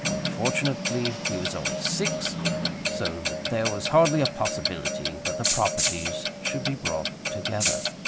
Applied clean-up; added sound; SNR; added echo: none; Rattle (instrument) + Clock; -1 dB; none.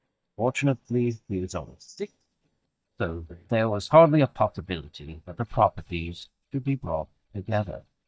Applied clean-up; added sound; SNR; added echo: neural mask model DeepFilterNet 3.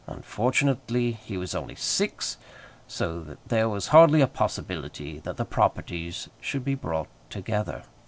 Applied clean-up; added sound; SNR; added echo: none; none; none; none.